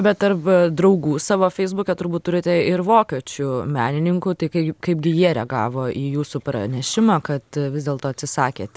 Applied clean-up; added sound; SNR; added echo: none; none; none; none.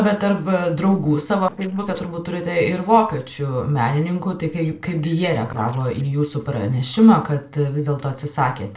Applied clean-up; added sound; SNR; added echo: neural separator model SepFormer DNS4.